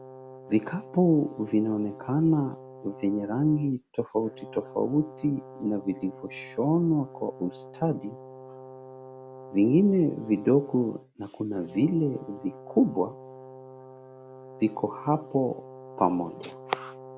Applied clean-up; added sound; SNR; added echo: none; Brass instrument; 17 dB; none.